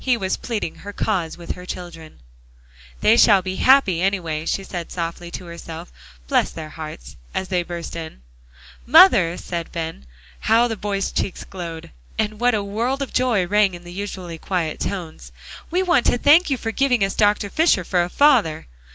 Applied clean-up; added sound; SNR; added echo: none; none; none; none.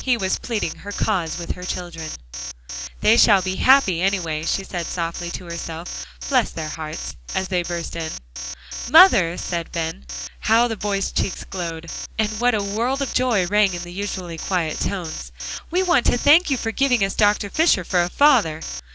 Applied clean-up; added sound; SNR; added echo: none; Alarm; 11 dB; none.